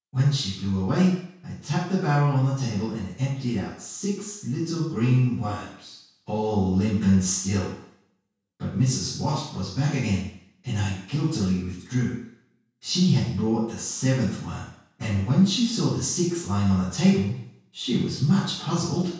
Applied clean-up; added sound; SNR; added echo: none; none; none; reverberation time 0.6 s.